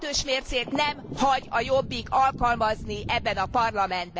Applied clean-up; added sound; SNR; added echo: none; Thunder; 13 dB; none.